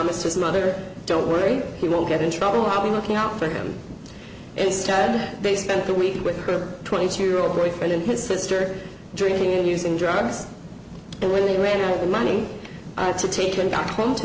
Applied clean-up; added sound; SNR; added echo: none; none; none; none.